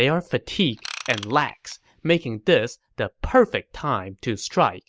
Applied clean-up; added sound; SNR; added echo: none; Ratchet, pawl / Tools; 15 dB; none.